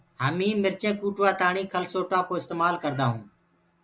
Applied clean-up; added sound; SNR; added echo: none; none; none; none.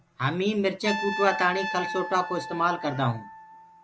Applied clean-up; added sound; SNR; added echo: none; Trumpet; 8 dB; none.